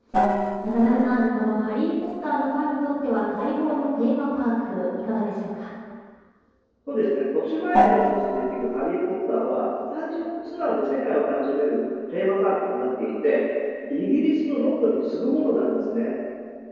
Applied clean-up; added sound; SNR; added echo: neural separator model SepFormer DNS4.